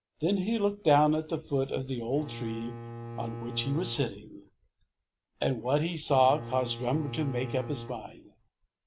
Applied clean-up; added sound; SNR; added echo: none; Bowed string instrument; 10 dB; none.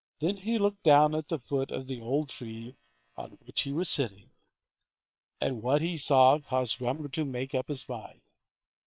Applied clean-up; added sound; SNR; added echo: neural separator model SepFormer WHAM!.